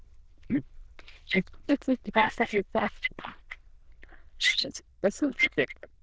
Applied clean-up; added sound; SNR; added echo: neural diffusion model UNIVERSE++.